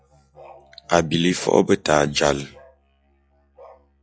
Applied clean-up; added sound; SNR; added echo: classical method log-MMSE.